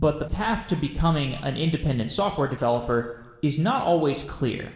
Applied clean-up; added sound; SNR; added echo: neural separator model SepFormer DNS4.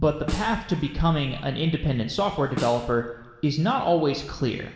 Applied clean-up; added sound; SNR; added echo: none; Snare drum; 15 dB; reverberation time 1.1 s.